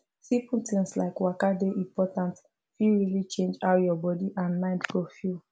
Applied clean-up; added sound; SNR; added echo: none; none; none; none.